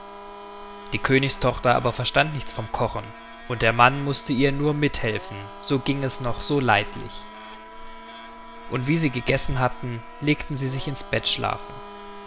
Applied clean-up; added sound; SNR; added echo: none; Domestic sounds, home sounds + Wind instrument, woodwind instrument; 16 dB; none.